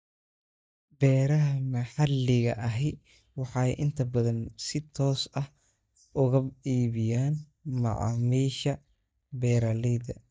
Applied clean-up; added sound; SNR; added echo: neural mask model DeepFilterNet 3.